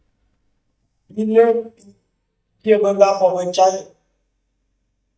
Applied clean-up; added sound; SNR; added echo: neural mask model DeepFilterNet 3.